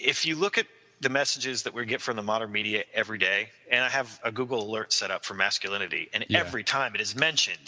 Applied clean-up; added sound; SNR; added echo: none; none; none; none.